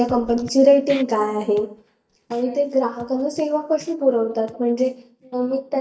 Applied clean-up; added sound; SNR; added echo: neural mask model DeepFilterNet 3.